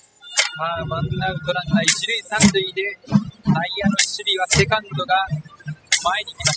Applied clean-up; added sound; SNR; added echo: classical method spectral subtraction.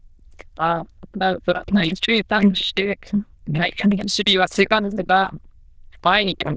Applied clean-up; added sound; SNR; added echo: neural diffusion model UNIVERSE++.